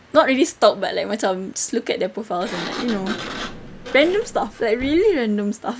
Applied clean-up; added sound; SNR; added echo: none; Sliding door; 14 dB; none.